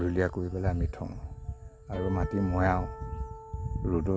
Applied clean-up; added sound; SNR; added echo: none; Acoustic guitar; 15 dB; none.